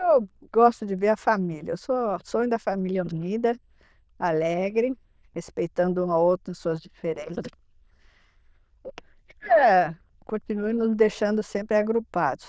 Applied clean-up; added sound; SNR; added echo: neural diffusion model UNIVERSE++.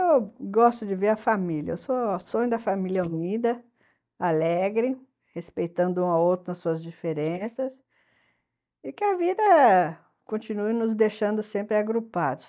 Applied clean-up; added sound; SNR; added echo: neural mask model DeepFilterNet 3.